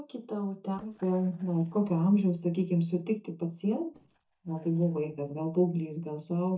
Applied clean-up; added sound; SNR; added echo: neural mask model DeepFilterNet 3.